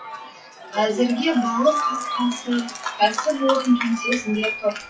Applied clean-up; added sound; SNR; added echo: classical method WPE with log-MMSE.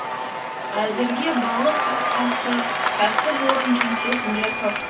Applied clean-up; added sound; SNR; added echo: none; Applause / Crowd / Cheering; -1 dB; reverberation time 0.3 s.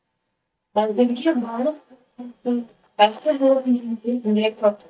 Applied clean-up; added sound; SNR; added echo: neural mask model DeepFilterNet 3.